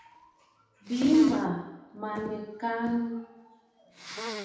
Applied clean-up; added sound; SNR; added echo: none; Sneeze; 15 dB; reverberation time 0.9 s.